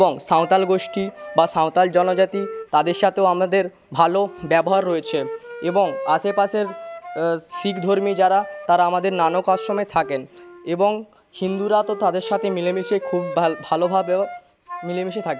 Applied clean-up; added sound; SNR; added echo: none; Wind instrument, woodwind instrument; 14 dB; none.